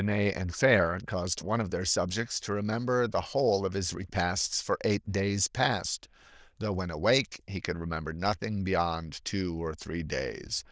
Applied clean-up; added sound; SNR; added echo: neural diffusion model UNIVERSE++.